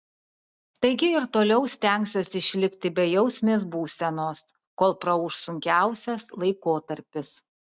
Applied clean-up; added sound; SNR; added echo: none; none; none; none.